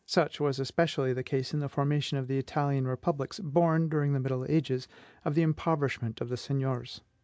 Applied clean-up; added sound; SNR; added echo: none; none; none; none.